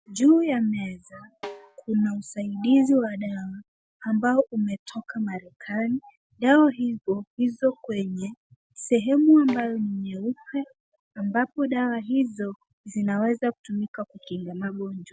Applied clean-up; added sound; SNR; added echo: none; Snare drum; 19 dB; none.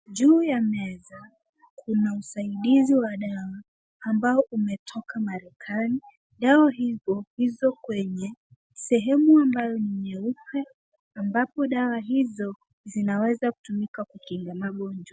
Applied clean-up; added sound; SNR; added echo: none; none; none; none.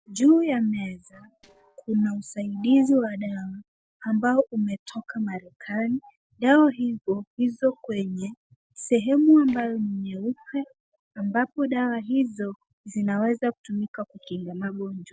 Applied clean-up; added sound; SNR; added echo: neural separator model SepFormer DNS4.